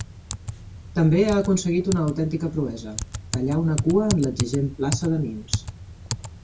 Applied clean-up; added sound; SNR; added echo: none; Typing; 8 dB; reverberation time 0.1 s.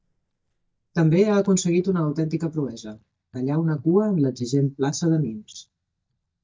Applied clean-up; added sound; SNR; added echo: neural mask model DeepFilterNet 3.